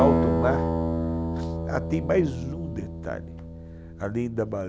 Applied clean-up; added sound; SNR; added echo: none; Acoustic guitar; -1 dB; none.